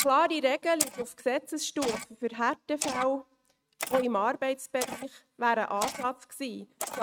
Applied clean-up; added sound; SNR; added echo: neural mask model RNNoise.